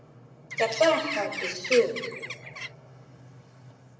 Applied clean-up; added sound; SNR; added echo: none; Bird; 5 dB; reverberation time 1.1 s.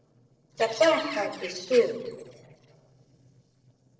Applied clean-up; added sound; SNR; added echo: neural separator model SepFormer DNS4.